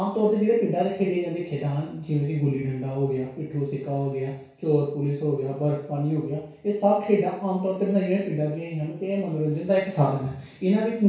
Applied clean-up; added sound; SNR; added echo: none; none; none; reverberation time 0.6 s.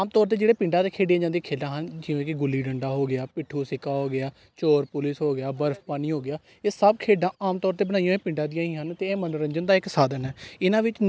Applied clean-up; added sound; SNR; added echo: none; none; none; none.